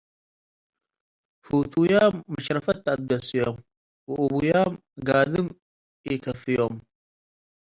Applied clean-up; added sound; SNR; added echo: none; none; none; none.